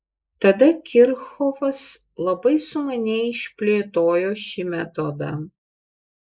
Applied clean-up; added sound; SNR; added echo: neural mask model Resemble Enhance denoiser.